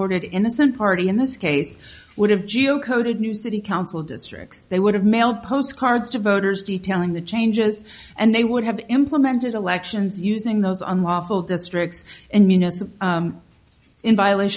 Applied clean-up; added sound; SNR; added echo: none; none; none; none.